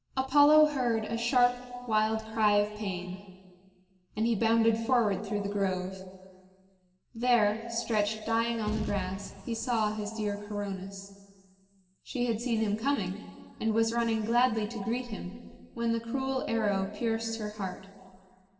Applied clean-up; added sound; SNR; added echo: none; Boom; 10 dB; reverberation time 1.9 s.